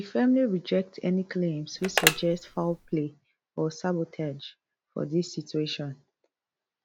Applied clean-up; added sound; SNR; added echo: none; Telephone; 1 dB; none.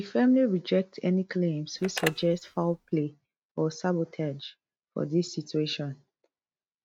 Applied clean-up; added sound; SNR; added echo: neural mask model RNNoise.